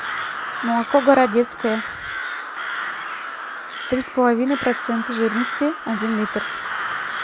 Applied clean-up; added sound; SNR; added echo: none; Crow; 6 dB; none.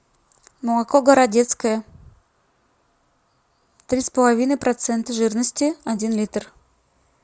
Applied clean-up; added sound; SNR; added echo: none; none; none; none.